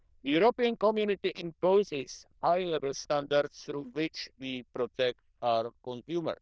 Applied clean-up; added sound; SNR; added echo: neural diffusion model UNIVERSE++.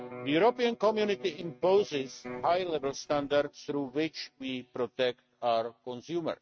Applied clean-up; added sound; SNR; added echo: neural mask model RNNoise.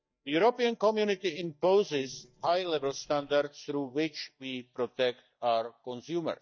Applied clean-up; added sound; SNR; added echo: neural mask model DeepFilterNet 3.